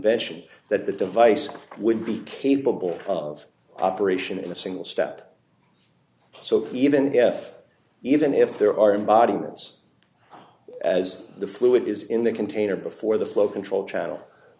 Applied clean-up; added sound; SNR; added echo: none; none; none; none.